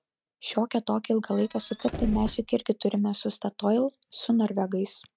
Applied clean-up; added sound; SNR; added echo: neural mask model RNNoise.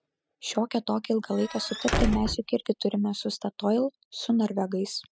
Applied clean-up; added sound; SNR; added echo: classical method spectral subtraction.